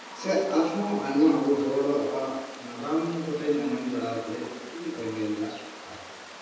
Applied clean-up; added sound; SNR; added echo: none; Water; 16 dB; reverberation time 1.1 s.